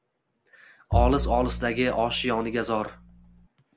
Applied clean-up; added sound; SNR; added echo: none; Bowed string instrument; 3 dB; none.